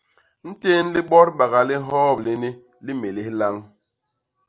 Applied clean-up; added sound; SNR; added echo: none; none; none; none.